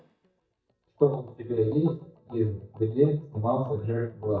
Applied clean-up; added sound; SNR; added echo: neural mask model DeepFilterNet 3.